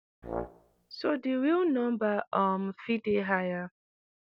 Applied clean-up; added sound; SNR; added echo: none; Brass instrument; 10 dB; none.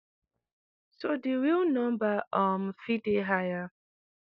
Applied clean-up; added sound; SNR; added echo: neural mask model DeepFilterNet 3.